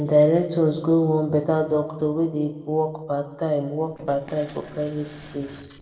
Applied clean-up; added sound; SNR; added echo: neural separator model SepFormer DNS4.